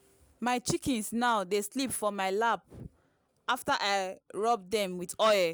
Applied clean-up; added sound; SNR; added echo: none; none; none; none.